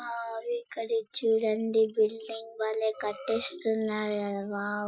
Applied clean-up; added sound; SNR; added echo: classical method Wiener filter.